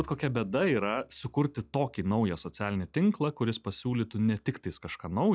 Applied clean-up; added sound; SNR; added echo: classical method log-MMSE.